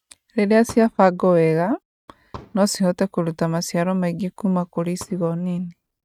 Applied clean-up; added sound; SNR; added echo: neural mask model RNNoise.